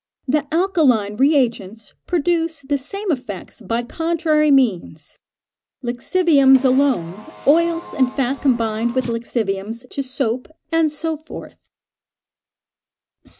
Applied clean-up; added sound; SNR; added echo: none; Car; 18 dB; none.